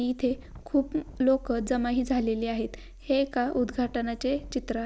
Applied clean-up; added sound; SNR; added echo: none; Wind; 20 dB; none.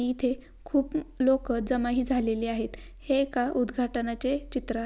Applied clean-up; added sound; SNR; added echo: none; none; none; none.